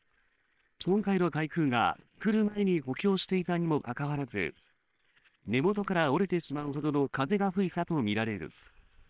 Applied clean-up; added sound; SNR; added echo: neural separator model SepFormer WHAM!.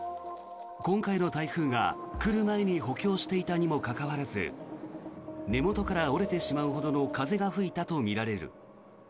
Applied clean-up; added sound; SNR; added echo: none; none; none; none.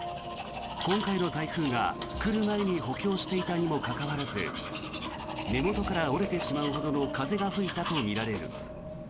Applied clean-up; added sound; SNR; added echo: none; Domestic sounds, home sounds; 7 dB; none.